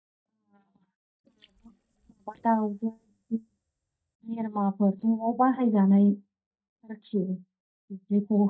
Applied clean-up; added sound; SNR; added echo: neural mask model DeepFilterNet 3.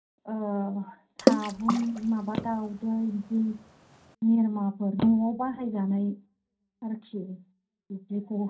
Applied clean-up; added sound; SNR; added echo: none; Water / Splash, splatter; 2 dB; reverberation time 0.3 s.